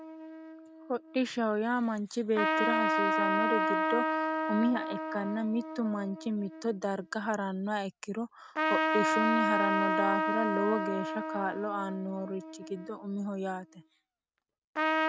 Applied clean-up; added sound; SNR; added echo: neural mask model RNNoise.